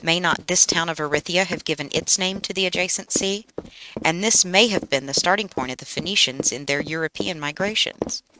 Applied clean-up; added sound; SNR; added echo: neural mask model RNNoise.